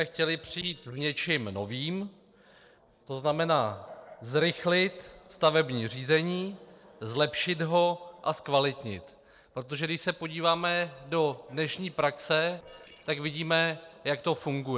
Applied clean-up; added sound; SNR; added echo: neural separator model SepFormer DNS4.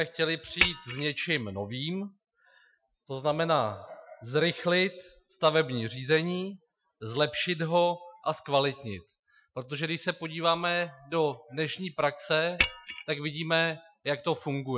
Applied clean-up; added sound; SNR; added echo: classical method Wiener filter.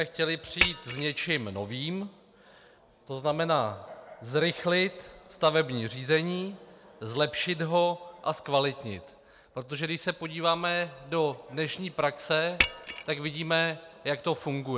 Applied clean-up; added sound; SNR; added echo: none; Shatter; 3 dB; none.